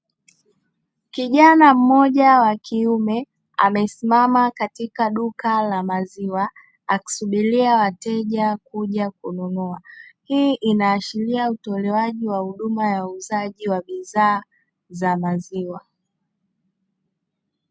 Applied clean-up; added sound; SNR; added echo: none; none; none; none.